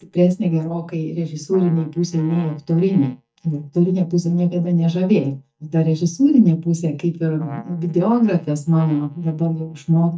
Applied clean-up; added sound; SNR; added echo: neural mask model DeepFilterNet 3.